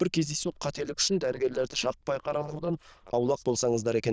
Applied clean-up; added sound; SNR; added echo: neural diffusion model UNIVERSE++.